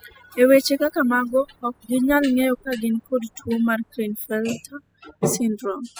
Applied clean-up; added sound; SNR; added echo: classical method spectral subtraction.